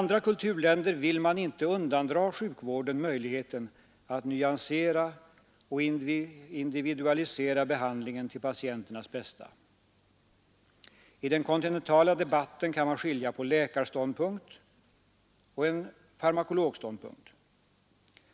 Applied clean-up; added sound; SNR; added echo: none; none; none; none.